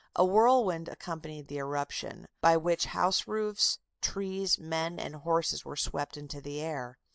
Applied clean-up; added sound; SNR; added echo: neural mask model Resemble Enhance denoiser.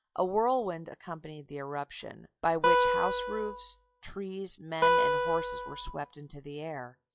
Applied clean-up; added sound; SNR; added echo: classical method log-MMSE.